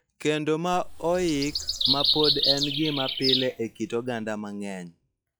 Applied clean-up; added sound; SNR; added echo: classical method log-MMSE.